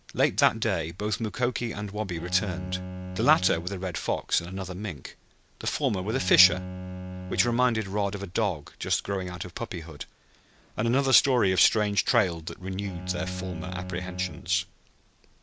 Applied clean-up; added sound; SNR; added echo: none; Bowed string instrument; 9 dB; none.